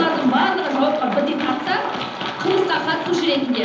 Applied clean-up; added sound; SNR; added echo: none; none; none; reverberation time 0.9 s.